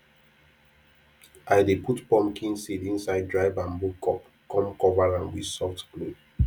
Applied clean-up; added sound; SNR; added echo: none; none; none; none.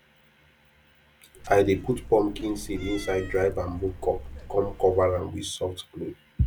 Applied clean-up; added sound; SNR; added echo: none; Cat; 12 dB; none.